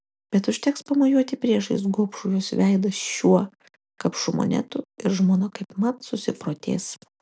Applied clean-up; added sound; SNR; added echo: none; none; none; none.